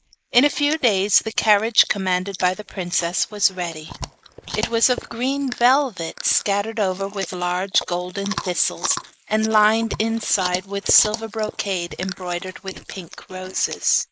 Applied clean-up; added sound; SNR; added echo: neural mask model Resemble Enhance denoiser.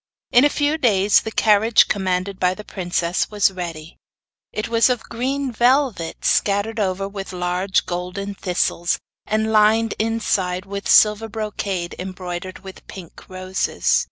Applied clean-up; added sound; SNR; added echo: none; none; none; none.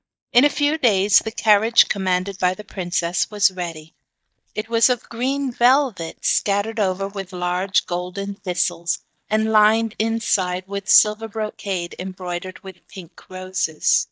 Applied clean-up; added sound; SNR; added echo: neural mask model DeepFilterNet 3.